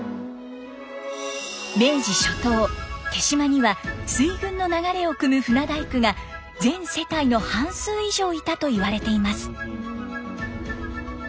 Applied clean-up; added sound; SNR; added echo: none; none; none; none.